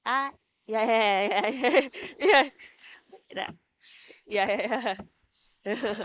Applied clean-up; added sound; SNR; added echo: neural mask model Resemble Enhance denoiser.